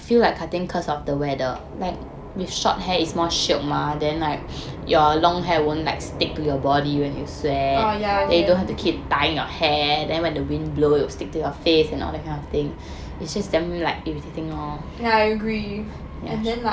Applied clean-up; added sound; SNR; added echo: none; Brass instrument; 9 dB; none.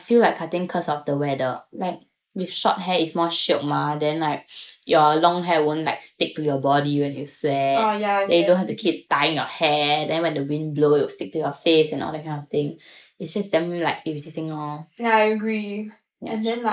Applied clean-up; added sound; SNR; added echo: neural mask model Resemble Enhance denoiser.